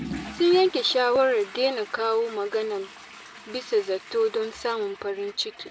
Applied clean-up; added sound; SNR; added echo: none; Toilet flush / Water; 16 dB; none.